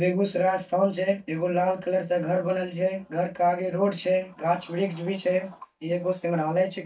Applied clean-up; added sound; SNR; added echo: neural mask model DeepFilterNet 3.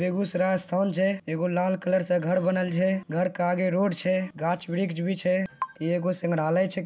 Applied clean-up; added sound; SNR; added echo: none; none; none; none.